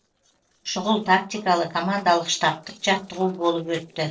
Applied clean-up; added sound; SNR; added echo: neural separator model SepFormer DNS4.